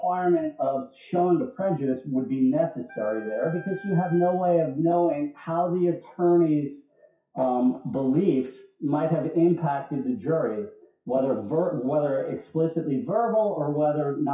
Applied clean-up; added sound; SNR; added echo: classical method WPE with log-MMSE.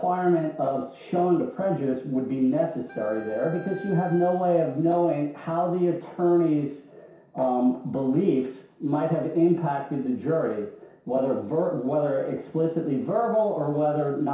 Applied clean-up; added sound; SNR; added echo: none; Wind instrument, woodwind instrument; 20 dB; reverberation time 0.6 s.